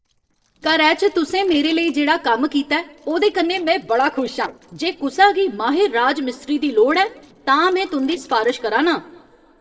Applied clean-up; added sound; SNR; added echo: neural separator model SepFormer DNS4.